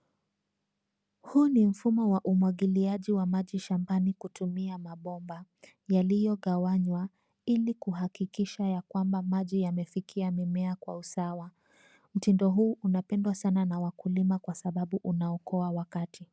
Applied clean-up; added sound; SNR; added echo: none; none; none; none.